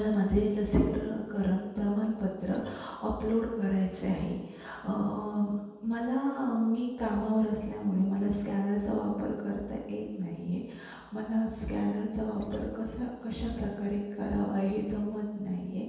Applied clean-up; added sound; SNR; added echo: none; Acoustic guitar; 19 dB; reverberation time 1.2 s.